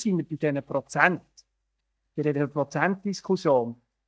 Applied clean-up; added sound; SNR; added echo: neural mask model DeepFilterNet 3.